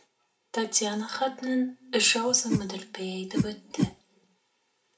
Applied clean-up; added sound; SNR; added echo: none; Whoosh, swoosh, swish; -2 dB; reverberation time 0.4 s.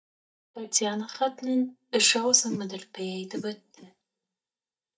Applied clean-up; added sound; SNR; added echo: neural mask model DeepFilterNet 3.